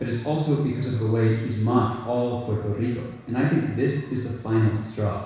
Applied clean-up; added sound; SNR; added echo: none; none; none; reverberation time 1.1 s.